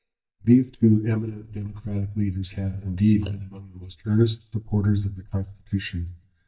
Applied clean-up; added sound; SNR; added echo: neural mask model DeepFilterNet 3.